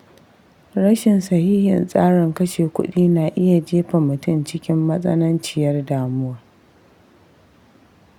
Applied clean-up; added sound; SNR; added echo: none; none; none; none.